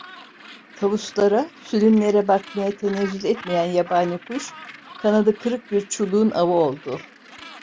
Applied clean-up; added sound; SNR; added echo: none; Gull, seagull; 20 dB; none.